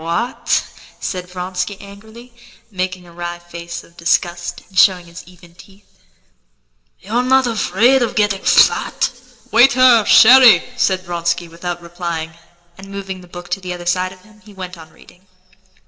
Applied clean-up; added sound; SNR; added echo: none; none; none; reverberation time 2.1 s.